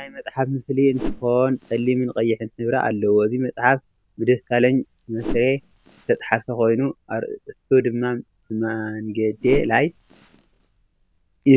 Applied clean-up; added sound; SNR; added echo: none; Whoosh, swoosh, swish; 15 dB; none.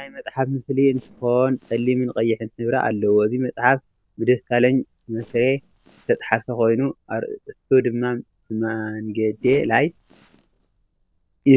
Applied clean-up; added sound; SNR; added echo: neural separator model SepFormer DNS4.